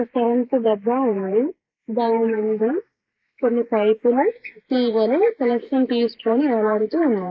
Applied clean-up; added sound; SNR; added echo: neural mask model Resemble Enhance denoiser.